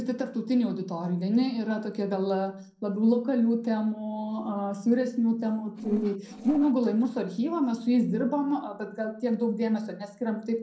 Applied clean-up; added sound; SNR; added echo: neural separator model SepFormer DNS4.